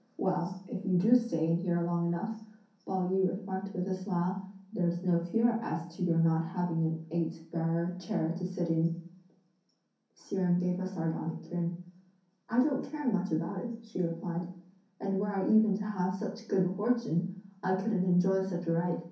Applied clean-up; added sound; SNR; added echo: none; none; none; reverberation time 0.6 s.